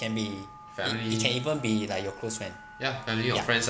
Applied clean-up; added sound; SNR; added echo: none; Telephone; 18 dB; none.